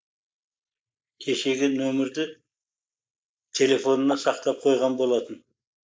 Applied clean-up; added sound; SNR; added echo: neural mask model Resemble Enhance denoiser.